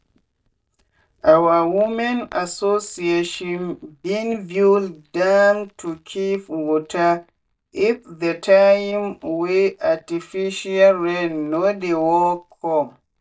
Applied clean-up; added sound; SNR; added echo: neural mask model DeepFilterNet 3.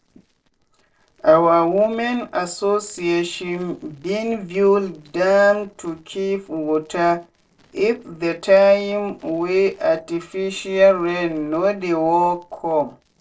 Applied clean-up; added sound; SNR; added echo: neural separator model SepFormer DNS4.